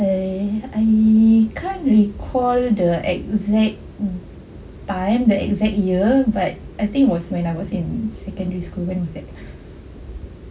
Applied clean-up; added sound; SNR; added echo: none; none; none; none.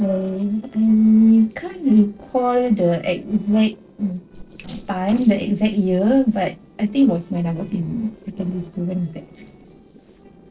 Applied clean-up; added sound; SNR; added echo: neural separator model SepFormer DNS4.